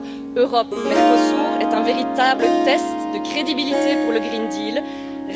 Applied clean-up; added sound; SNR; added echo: none; Harp; -2 dB; none.